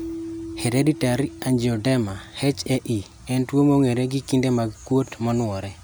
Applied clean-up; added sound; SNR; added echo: none; Keyboard (musical); 17 dB; none.